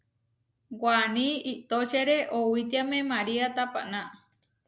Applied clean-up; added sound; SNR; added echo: none; none; none; none.